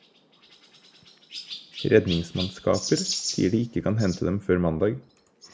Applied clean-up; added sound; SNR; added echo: none; Chirp, tweet; 11 dB; none.